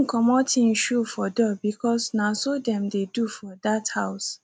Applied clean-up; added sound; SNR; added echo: none; none; none; none.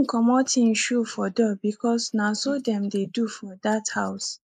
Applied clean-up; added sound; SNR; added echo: neural mask model Resemble Enhance denoiser.